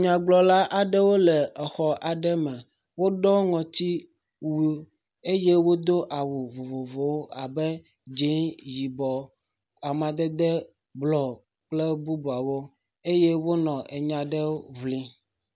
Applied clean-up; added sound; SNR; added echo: none; none; none; none.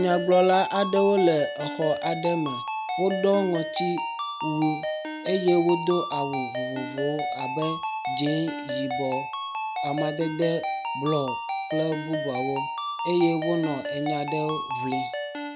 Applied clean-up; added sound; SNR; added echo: none; Ringtone; 4 dB; none.